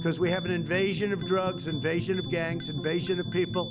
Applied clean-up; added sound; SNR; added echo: none; Bicycle bell; 14 dB; none.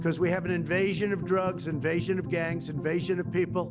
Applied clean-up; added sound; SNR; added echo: none; none; none; none.